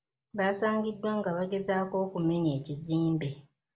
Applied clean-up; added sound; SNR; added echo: none; none; none; none.